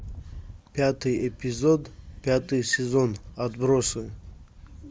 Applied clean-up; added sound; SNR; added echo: none; Rattle; 17 dB; none.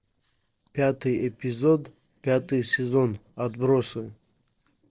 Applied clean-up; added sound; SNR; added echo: neural separator model SepFormer DNS4.